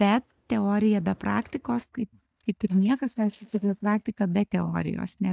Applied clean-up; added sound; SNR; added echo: neural mask model DeepFilterNet 3.